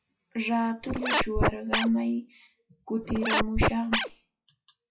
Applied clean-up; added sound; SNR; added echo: classical method log-MMSE.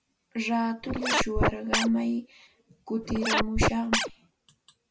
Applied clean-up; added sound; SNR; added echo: none; Scratching (performance technique); -4 dB; none.